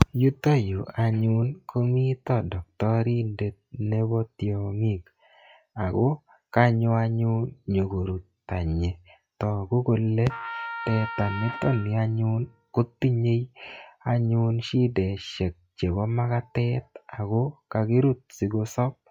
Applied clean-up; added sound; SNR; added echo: classical method log-MMSE.